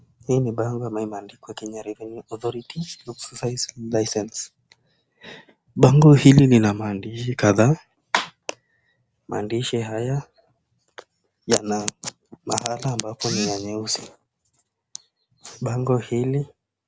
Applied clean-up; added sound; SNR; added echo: none; none; none; none.